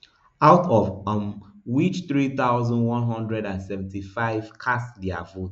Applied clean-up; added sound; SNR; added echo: none; none; none; none.